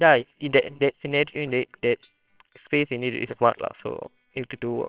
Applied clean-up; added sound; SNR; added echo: neural separator model SepFormer WHAMR!.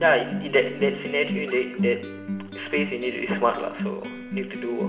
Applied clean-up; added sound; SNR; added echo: none; Acoustic guitar; 6 dB; reverberation time 1.4 s.